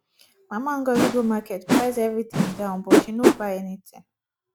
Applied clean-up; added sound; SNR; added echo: none; Whoosh, swoosh, swish; -4 dB; none.